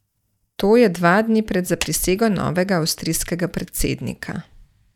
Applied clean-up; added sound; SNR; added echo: neural mask model DeepFilterNet 3.